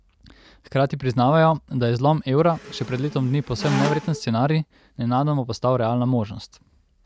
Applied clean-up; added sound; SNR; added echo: none; Squeak; 9 dB; none.